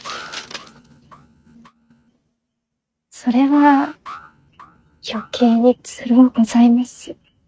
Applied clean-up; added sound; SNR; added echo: neural mask model RNNoise.